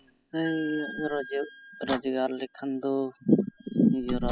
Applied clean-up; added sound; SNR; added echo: classical method spectral subtraction.